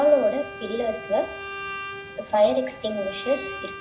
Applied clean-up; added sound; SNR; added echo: none; Bowed string instrument; 12 dB; none.